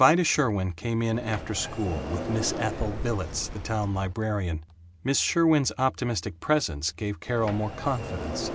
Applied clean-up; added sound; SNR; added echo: none; Sliding door; 11 dB; none.